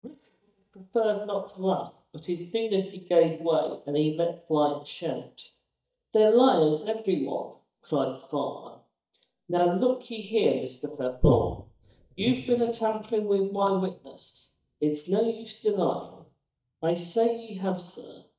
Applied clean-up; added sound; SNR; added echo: neural mask model DeepFilterNet 3.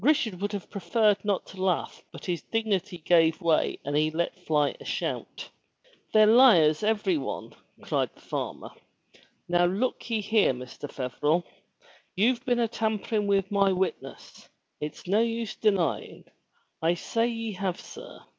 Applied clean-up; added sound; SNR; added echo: none; none; none; none.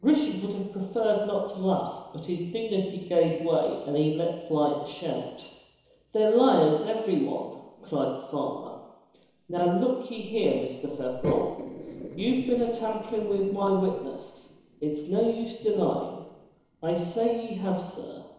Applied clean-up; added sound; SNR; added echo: neural separator model SepFormer DNS4.